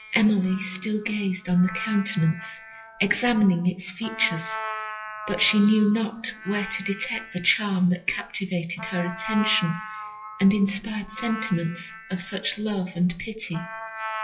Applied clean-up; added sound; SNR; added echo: classical method WPE with log-MMSE.